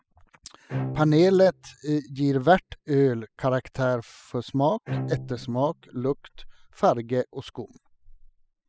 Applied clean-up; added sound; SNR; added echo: classical method spectral subtraction.